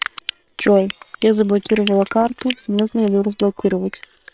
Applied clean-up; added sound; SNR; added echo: neural separator model SepFormer WHAM!.